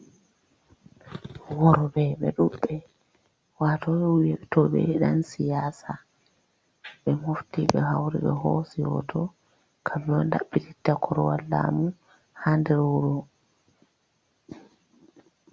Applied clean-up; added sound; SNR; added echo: none; none; none; none.